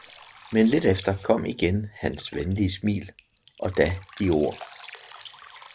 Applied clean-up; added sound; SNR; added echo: none; Drip; 19 dB; none.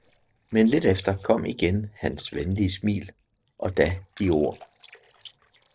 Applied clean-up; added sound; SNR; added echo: neural separator model SepFormer DNS4.